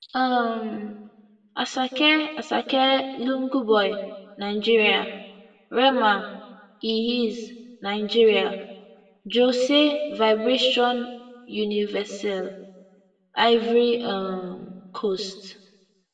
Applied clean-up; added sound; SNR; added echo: none; none; none; reverberation time 1.0 s.